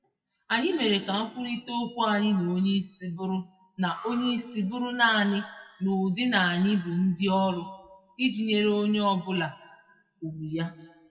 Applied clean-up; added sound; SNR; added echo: classical method WPE with log-MMSE.